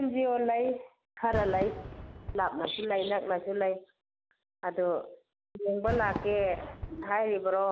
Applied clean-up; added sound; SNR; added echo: none; Fireworks; 13 dB; none.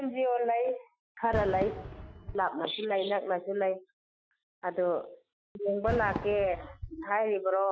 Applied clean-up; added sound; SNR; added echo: classical method Wiener filter.